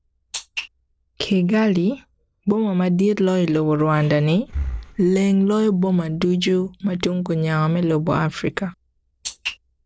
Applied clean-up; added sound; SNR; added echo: neural separator model SepFormer DNS4.